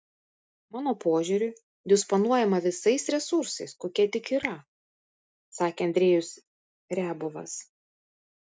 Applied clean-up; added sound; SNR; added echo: neural mask model DeepFilterNet 3.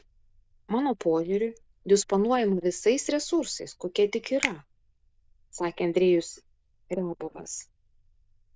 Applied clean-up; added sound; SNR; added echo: neural diffusion model UNIVERSE++.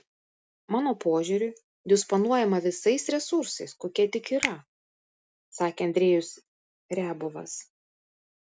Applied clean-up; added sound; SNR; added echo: none; Finger snapping; 12 dB; none.